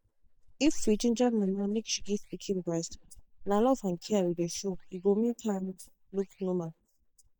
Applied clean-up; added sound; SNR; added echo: neural mask model DeepFilterNet 3.